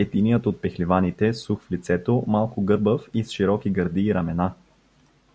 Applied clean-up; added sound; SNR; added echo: none; none; none; none.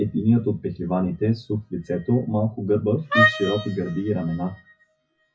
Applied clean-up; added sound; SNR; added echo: classical method WPE with log-MMSE.